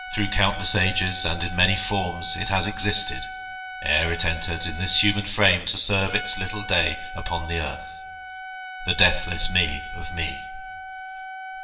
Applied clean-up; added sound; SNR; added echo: none; Trumpet; 14 dB; reverberation time 0.9 s.